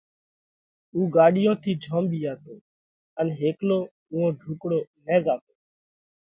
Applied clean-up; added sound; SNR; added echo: none; none; none; none.